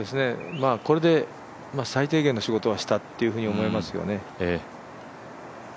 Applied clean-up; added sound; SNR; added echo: none; none; none; none.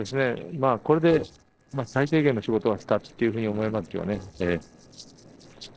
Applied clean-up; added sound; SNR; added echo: neural separator model SepFormer DNS4.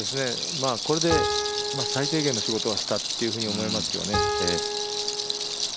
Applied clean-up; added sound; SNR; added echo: none; Rattle + Piano; -2 dB; none.